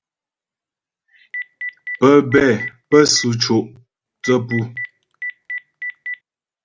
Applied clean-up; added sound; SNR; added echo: none; Telephone; 11 dB; none.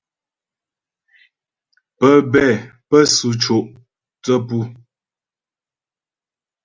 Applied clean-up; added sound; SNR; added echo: none; none; none; none.